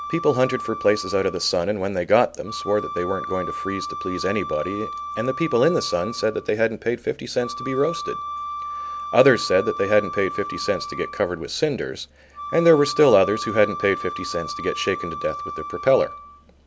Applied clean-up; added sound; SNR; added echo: none; Wind instrument, woodwind instrument; 10 dB; none.